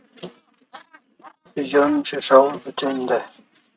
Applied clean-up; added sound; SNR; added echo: neural mask model RNNoise.